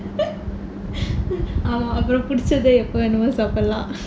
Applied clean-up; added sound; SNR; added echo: none; none; none; none.